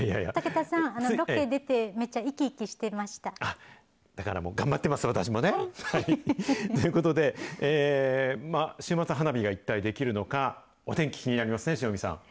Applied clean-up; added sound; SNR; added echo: none; none; none; none.